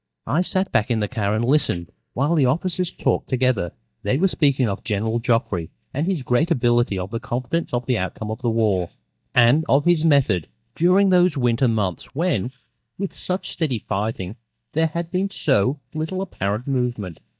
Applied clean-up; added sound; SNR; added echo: neural mask model DeepFilterNet 3.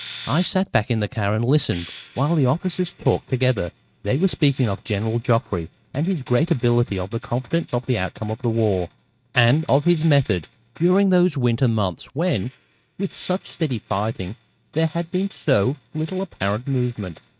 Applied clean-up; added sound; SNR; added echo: neural mask model RNNoise.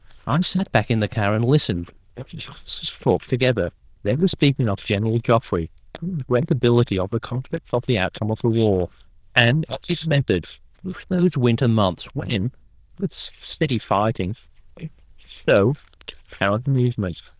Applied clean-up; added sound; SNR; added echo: neural diffusion model UNIVERSE++.